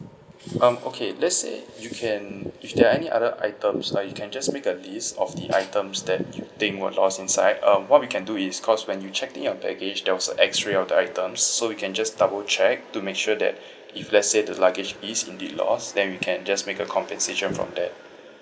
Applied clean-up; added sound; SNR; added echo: none; none; none; none.